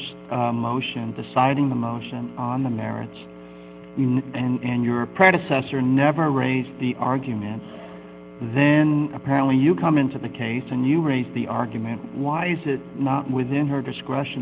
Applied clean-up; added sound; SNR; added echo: none; none; none; none.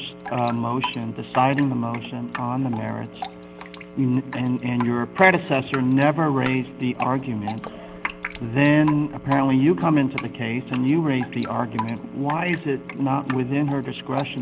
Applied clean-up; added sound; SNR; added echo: none; Drip; 14 dB; none.